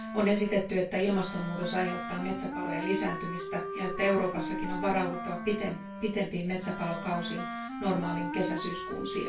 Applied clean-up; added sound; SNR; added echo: none; Wind instrument, woodwind instrument; 6 dB; reverberation time 0.2 s.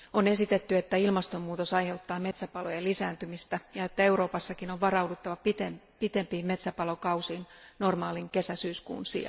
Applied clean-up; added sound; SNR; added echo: none; none; none; none.